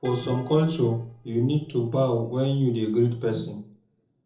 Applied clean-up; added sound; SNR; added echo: neural separator model SepFormer DNS4.